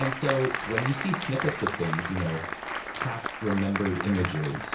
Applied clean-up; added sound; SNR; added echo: none; Applause; 4 dB; reverberation time 0.3 s.